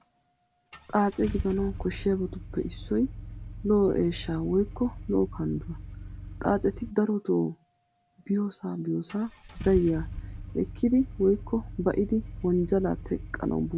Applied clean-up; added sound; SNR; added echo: none; Engine starting / Car; 11 dB; none.